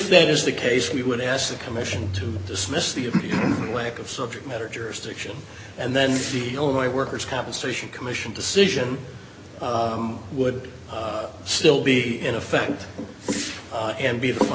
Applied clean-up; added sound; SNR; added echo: none; Whoosh, swoosh, swish; 13 dB; none.